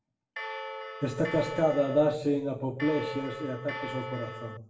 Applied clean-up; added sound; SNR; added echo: none; Bell; 8 dB; reverberation time 0.6 s.